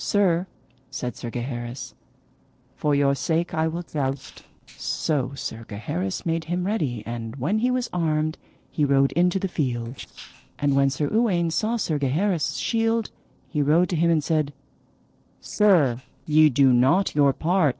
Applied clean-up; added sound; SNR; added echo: neural separator model SepFormer DNS4.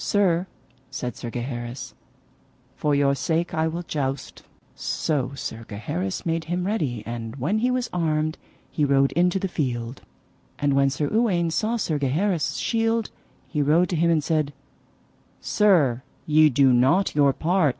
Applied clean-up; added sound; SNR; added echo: none; none; none; none.